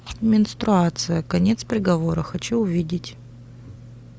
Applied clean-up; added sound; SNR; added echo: none; none; none; none.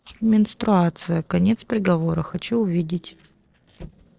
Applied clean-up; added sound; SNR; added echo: neural separator model SepFormer DNS4.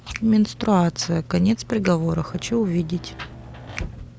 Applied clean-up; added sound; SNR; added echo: none; Finger snapping + Rain; 17 dB; none.